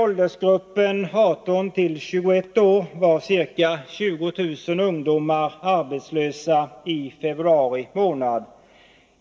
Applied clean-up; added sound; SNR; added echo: none; none; none; reverberation time 0.4 s.